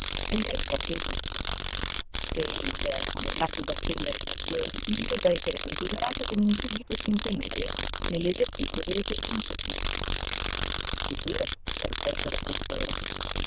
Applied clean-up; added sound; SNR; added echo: neural diffusion model UNIVERSE++.